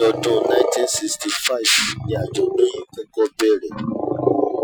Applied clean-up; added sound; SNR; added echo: classical method Wiener filter.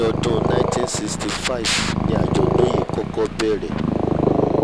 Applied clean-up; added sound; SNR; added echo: none; Purr; -3 dB; none.